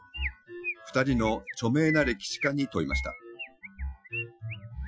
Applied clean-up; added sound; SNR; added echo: classical method Wiener filter.